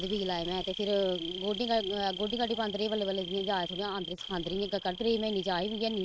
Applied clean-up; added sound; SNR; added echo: neural mask model RNNoise.